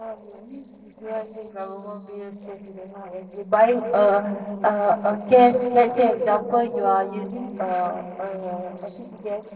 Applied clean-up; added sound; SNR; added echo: neural separator model SepFormer DNS4.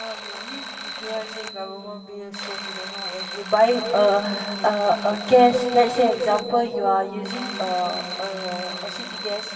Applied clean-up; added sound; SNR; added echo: none; Alarm; 11 dB; reverberation time 2.5 s.